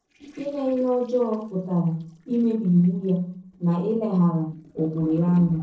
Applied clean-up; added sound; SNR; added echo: neural separator model SepFormer DNS4.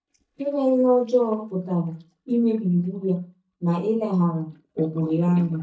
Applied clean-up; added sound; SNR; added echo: neural mask model DeepFilterNet 3.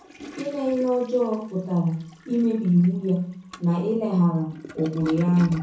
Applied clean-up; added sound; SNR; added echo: none; Toilet flush; 19 dB; reverberation time 0.5 s.